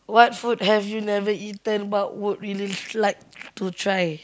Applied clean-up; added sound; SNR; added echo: none; none; none; none.